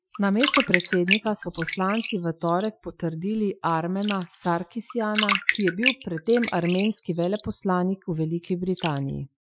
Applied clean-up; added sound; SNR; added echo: classical method Wiener filter.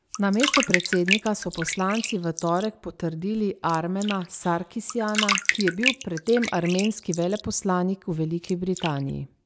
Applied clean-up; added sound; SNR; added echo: none; Bathtub (filling or washing); 5 dB; none.